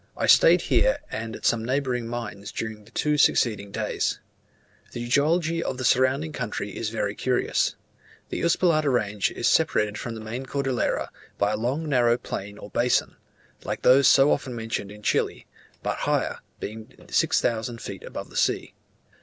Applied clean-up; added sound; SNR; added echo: none; none; none; none.